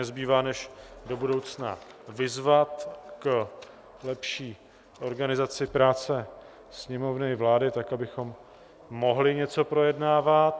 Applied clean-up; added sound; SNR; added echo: none; none; none; none.